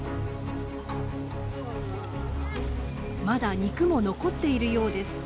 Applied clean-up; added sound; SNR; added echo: none; none; none; none.